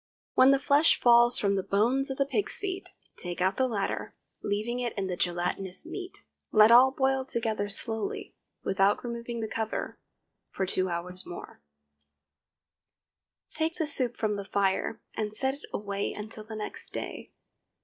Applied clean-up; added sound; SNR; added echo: neural mask model DeepFilterNet 3.